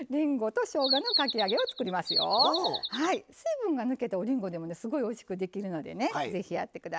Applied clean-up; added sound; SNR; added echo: none; Bird vocalization, bird call, bird song; 1 dB; none.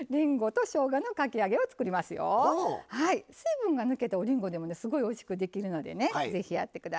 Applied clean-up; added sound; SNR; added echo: none; none; none; none.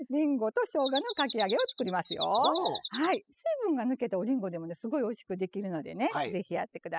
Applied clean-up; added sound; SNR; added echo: classical method spectral subtraction.